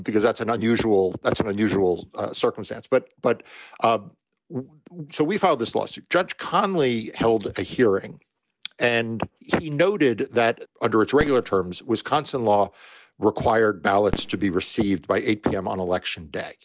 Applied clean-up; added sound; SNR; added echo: none; Fireworks; 15 dB; none.